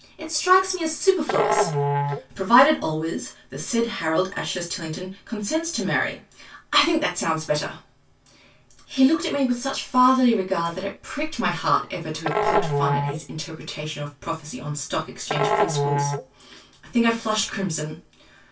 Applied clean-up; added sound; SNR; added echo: none; Musical instrument; 2 dB; reverberation time 0.1 s.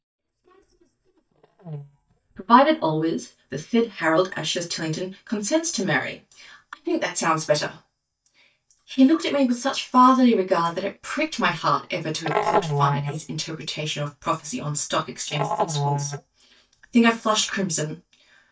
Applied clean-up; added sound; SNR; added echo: neural mask model DeepFilterNet 3.